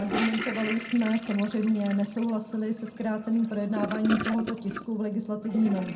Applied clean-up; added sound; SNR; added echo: none; Toilet flush / Gurgling; 9 dB; reverberation time 0.2 s.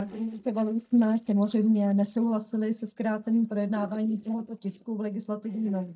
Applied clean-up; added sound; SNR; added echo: neural mask model DeepFilterNet 3.